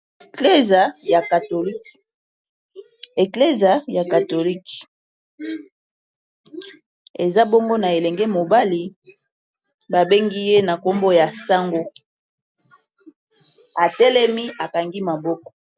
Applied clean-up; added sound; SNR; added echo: none; none; none; none.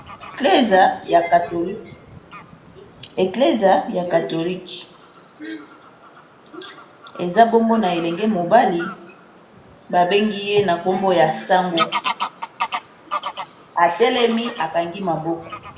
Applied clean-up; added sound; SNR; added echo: none; Bird vocalization, bird call, bird song / Fowl; 13 dB; reverberation time 0.6 s.